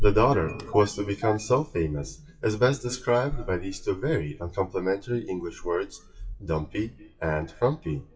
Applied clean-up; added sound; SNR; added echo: classical method WPE with log-MMSE.